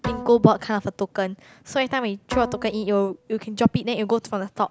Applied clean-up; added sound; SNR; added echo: none; Bowed string instrument; 15 dB; none.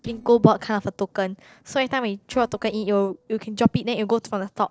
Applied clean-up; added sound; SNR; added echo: neural separator model SepFormer DNS4.